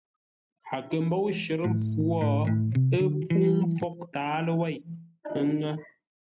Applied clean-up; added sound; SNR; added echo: neural mask model RNNoise.